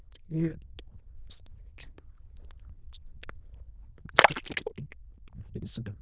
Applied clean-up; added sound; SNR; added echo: neural diffusion model UNIVERSE++.